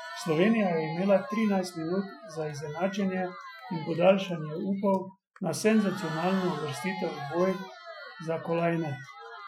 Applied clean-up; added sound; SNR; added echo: classical method Wiener filter.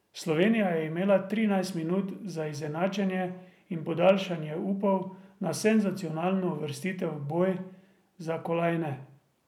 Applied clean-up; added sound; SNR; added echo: none; none; none; none.